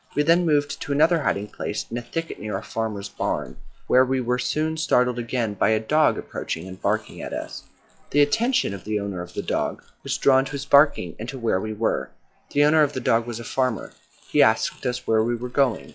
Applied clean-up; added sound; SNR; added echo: classical method log-MMSE.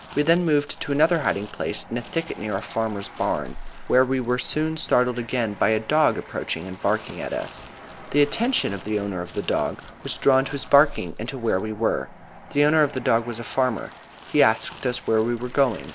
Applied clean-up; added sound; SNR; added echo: none; Train + Crumpling, crinkling; 16 dB; none.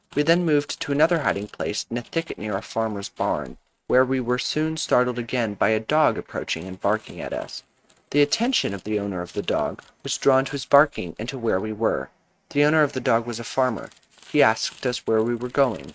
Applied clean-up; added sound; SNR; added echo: neural mask model RNNoise.